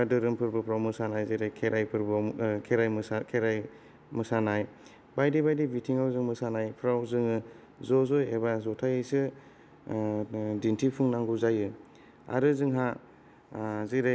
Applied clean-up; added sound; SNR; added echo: none; none; none; none.